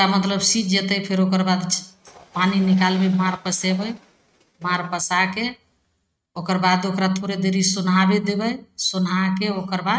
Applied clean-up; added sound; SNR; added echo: neural mask model RNNoise.